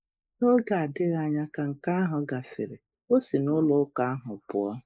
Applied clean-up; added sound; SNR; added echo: neural mask model Resemble Enhance denoiser.